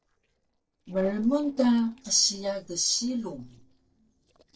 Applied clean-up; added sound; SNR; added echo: neural separator model SepFormer DNS4.